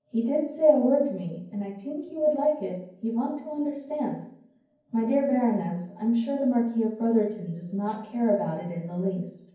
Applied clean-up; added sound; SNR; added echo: none; none; none; reverberation time 0.9 s.